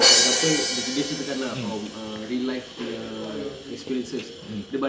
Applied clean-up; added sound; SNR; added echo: none; Crash cymbal; -3 dB; none.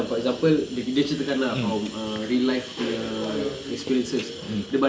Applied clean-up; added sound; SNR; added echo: none; none; none; none.